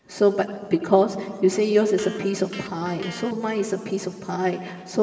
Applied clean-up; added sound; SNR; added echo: none; Electric guitar; 19 dB; reverberation time 2.4 s.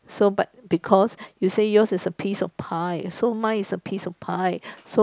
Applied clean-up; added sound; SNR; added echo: none; none; none; none.